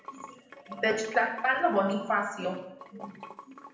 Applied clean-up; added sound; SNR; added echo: none; Sink (filling or washing) / Water; 17 dB; reverberation time 0.7 s.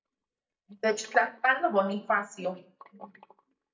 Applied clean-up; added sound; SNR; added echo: neural mask model DeepFilterNet 3.